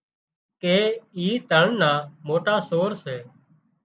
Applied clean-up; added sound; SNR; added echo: none; none; none; none.